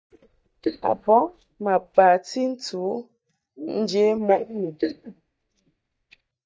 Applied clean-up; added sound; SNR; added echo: neural mask model DeepFilterNet 3.